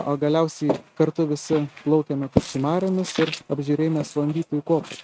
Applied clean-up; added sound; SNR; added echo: neural mask model RNNoise.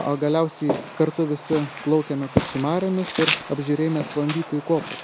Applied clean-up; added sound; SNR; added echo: none; Walk, footsteps; 6 dB; none.